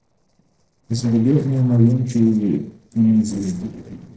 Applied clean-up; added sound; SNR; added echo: neural separator model SepFormer DNS4.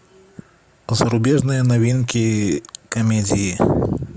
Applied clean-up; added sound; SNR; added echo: none; none; none; none.